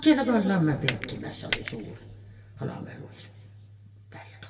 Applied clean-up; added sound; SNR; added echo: none; Coin (dropping); 1 dB; reverberation time 1.6 s.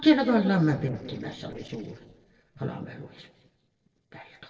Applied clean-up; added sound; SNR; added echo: neural separator model SepFormer DNS4.